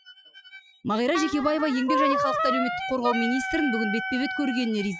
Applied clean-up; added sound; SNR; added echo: classical method Wiener filter.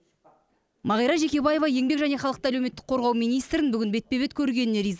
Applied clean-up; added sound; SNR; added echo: none; none; none; none.